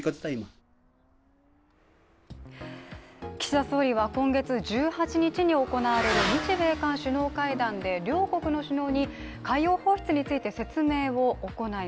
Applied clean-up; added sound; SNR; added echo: none; Motorcycle / Accelerating, revving, vroom; 11 dB; none.